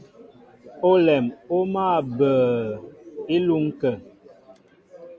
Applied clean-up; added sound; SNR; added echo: none; none; none; none.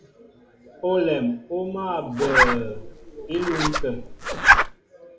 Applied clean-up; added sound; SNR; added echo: none; Zipper (clothing); -5 dB; reverberation time 0.4 s.